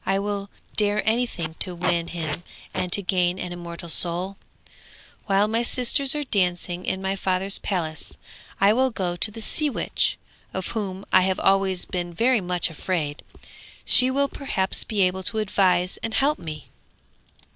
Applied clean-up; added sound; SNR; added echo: none; Packing tape, duct tape; 8 dB; none.